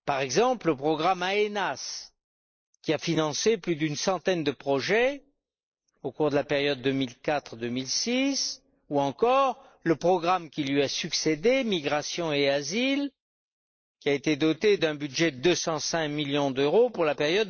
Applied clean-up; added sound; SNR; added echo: neural mask model Resemble Enhance denoiser.